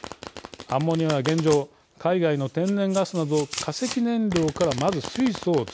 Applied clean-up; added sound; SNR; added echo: none; Domestic sounds, home sounds; 13 dB; none.